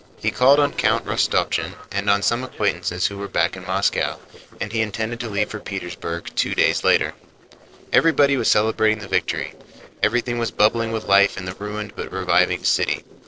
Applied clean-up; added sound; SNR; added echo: neural separator model SepFormer DNS4.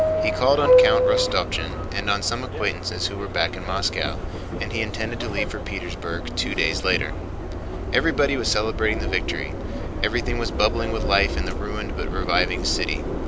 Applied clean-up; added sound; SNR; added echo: none; Subway, metro, underground; 0 dB; none.